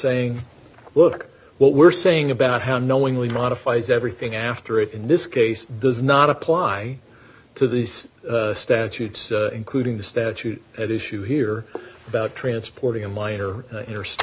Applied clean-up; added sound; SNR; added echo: none; none; none; none.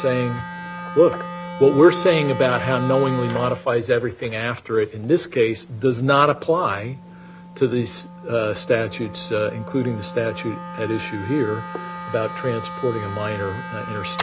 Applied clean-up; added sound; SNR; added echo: none; Wind instrument, woodwind instrument; 12 dB; none.